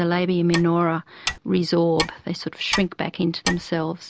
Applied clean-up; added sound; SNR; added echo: none; Clock; 10 dB; none.